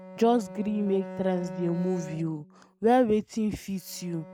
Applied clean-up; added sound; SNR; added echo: neural mask model RNNoise.